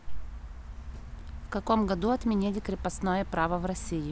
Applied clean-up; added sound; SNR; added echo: none; none; none; none.